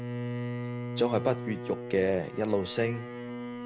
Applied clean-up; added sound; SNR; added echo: none; Bowed string instrument; 6 dB; none.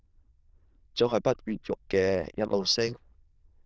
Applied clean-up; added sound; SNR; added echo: neural diffusion model UNIVERSE++.